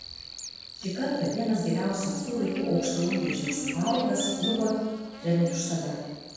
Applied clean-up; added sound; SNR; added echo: none; Buzz; 7 dB; reverberation time 1.2 s.